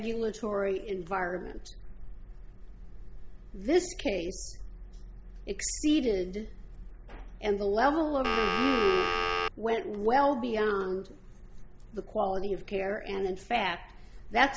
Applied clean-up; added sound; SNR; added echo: none; Telephone; -2 dB; none.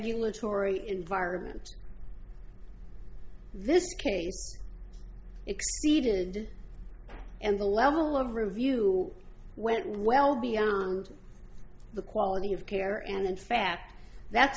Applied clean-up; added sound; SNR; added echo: none; none; none; none.